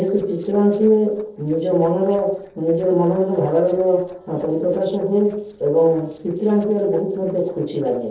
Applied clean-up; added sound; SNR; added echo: neural separator model SepFormer DNS4.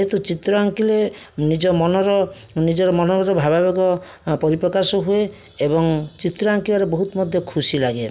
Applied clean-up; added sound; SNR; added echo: none; none; none; none.